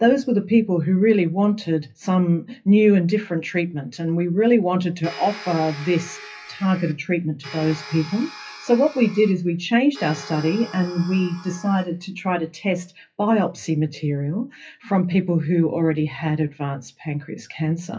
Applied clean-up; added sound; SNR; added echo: classical method WPE with log-MMSE.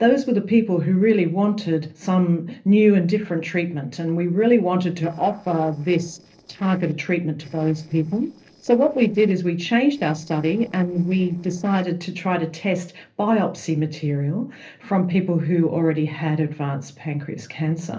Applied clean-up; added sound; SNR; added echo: neural separator model SepFormer DNS4.